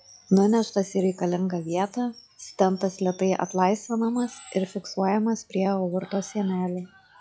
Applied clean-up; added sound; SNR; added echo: classical method log-MMSE.